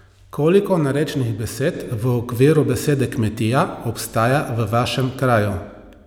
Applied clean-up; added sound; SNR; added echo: none; none; none; none.